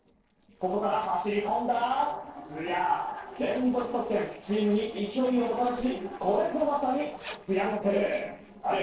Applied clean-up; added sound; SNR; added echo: neural separator model SepFormer DNS4.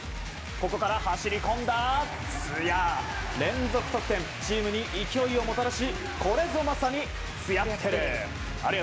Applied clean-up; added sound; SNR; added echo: none; none; none; none.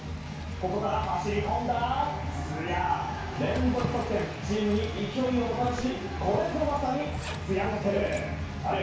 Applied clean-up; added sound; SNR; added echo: none; Zipper (clothing); 15 dB; reverberation time 0.6 s.